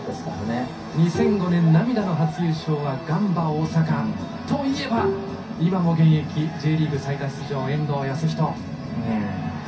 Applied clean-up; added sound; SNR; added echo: none; Bowed string instrument; 12 dB; reverberation time 0.3 s.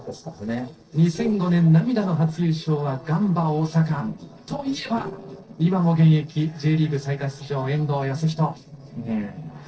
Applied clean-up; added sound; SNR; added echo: neural separator model SepFormer DNS4.